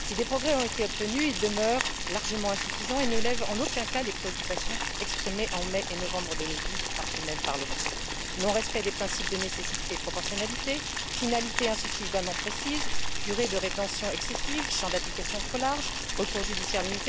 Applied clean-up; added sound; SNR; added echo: none; Boiling; -1 dB; none.